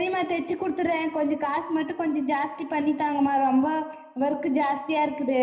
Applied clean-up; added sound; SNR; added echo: none; none; none; reverberation time 0.9 s.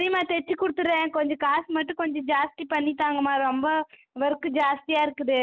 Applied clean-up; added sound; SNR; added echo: none; none; none; none.